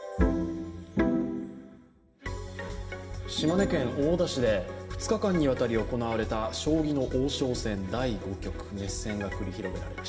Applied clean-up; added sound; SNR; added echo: none; none; none; reverberation time 1.3 s.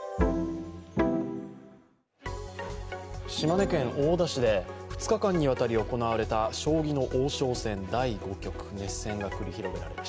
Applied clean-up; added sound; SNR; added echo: none; none; none; none.